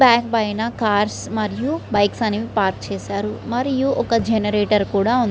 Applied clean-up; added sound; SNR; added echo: none; Thump, thud; 19 dB; none.